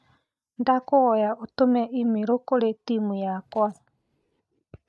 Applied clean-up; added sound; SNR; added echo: neural mask model DeepFilterNet 3.